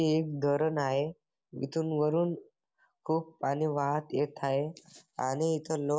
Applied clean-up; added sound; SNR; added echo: none; none; none; none.